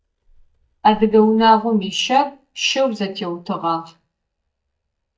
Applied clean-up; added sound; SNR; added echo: neural mask model DeepFilterNet 3.